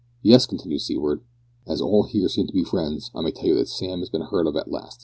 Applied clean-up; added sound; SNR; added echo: none; none; none; none.